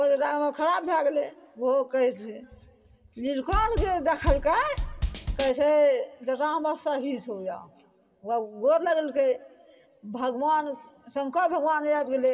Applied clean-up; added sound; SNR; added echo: none; Drum kit; 3 dB; reverberation time 1.8 s.